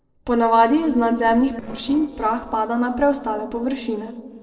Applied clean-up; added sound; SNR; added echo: neural separator model SepFormer DNS4.